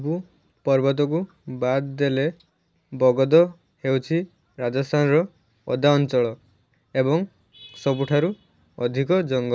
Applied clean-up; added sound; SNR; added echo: none; none; none; none.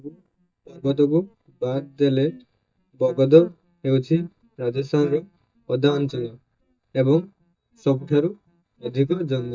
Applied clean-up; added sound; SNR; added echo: neural mask model DeepFilterNet 3.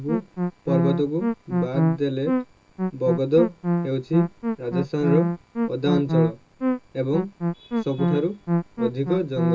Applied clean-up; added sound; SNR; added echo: none; Musical instrument; -1 dB; reverberation time 0.2 s.